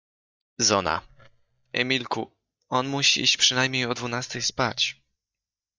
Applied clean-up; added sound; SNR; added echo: neural mask model DeepFilterNet 3.